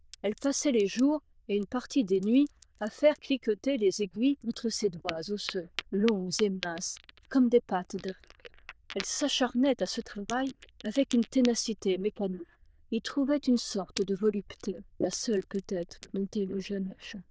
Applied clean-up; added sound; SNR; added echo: neural diffusion model UNIVERSE++.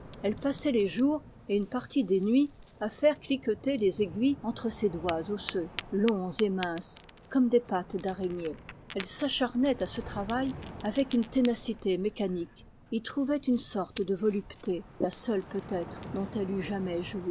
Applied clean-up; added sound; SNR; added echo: none; Ocean; 14 dB; none.